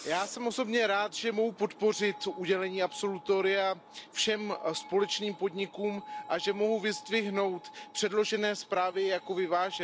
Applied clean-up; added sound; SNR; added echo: none; Screech; 18 dB; none.